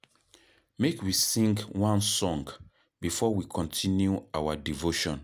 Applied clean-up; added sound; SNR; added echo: none; none; none; none.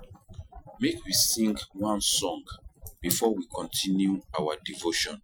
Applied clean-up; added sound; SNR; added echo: classical method Wiener filter.